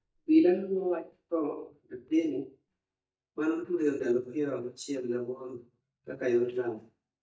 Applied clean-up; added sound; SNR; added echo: neural mask model DeepFilterNet 3.